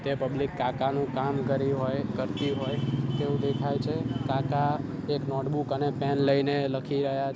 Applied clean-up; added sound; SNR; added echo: none; none; none; none.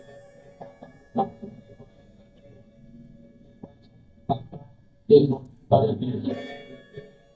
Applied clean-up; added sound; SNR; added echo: neural mask model DeepFilterNet 3.